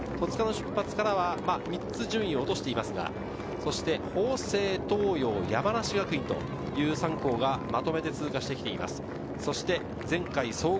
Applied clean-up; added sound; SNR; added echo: none; none; none; none.